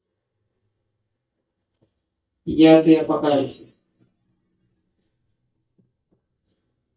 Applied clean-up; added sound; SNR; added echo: neural mask model DeepFilterNet 3.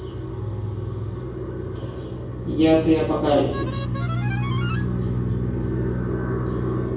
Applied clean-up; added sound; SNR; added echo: none; Harmonica; 14 dB; reverberation time 0.6 s.